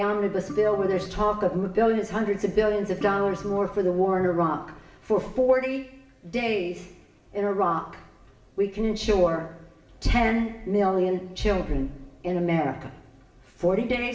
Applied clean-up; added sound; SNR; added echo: none; Organ; 15 dB; reverberation time 0.7 s.